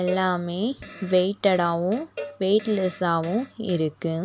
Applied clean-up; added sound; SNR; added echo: none; Fart + Cowbell; 17 dB; none.